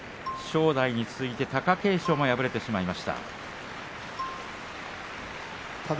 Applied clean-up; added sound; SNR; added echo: none; Marimba, xylophone; 14 dB; none.